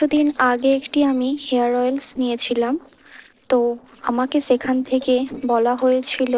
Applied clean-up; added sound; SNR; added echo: neural separator model SepFormer DNS4.